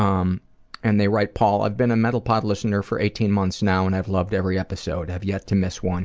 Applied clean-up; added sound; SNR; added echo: none; none; none; none.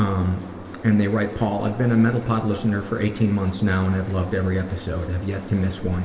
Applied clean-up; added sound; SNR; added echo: none; Boat, Water vehicle; 16 dB; reverberation time 1.8 s.